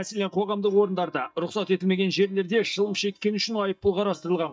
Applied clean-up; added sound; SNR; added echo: neural mask model DeepFilterNet 3.